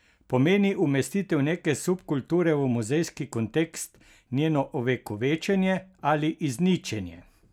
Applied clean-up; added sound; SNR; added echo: none; none; none; none.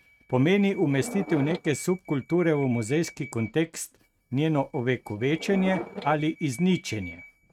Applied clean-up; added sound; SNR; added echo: neural mask model RNNoise.